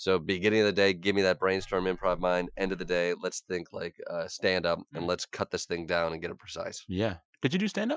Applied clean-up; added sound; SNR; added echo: classical method Wiener filter.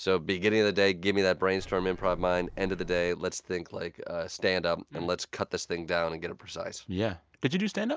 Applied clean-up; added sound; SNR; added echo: none; Bird; 13 dB; none.